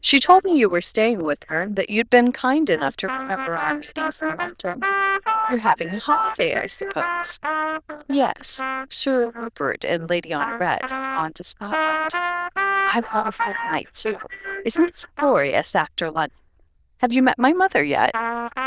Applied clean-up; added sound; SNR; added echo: neural diffusion model UNIVERSE++.